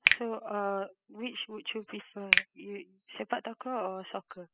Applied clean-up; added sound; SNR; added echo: classical method spectral subtraction.